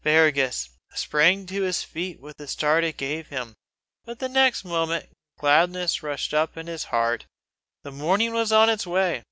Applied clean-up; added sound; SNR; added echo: none; none; none; none.